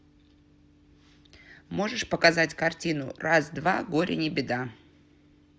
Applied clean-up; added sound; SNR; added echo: none; none; none; none.